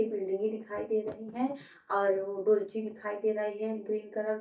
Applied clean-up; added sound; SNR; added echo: neural mask model DeepFilterNet 3.